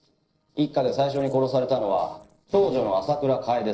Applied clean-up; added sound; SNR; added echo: neural separator model SepFormer DNS4.